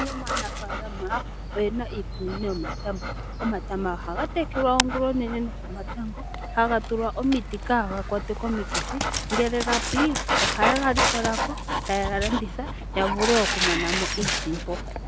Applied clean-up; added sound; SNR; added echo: none; Dog; 1 dB; none.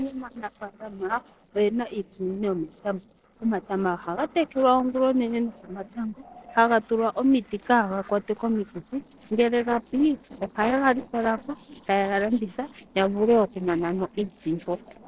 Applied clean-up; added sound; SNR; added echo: neural separator model SepFormer DNS4.